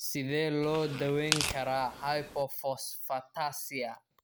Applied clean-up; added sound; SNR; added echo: none; Tearing; 5 dB; none.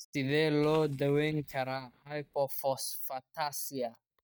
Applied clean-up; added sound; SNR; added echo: neural mask model DeepFilterNet 3.